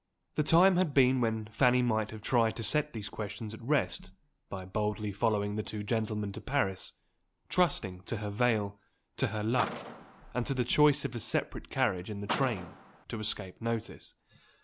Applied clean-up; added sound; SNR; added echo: none; Car; 10 dB; none.